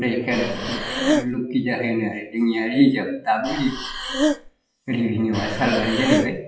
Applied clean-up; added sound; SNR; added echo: classical method WPE with log-MMSE.